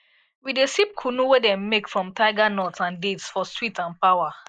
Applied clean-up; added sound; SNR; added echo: neural mask model Resemble Enhance denoiser.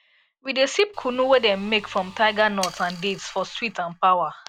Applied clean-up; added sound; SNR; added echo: none; Sawing; 19 dB; none.